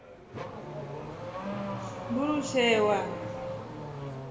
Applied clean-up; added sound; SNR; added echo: none; Accelerating, revving, vroom / Car; 5 dB; reverberation time 1.6 s.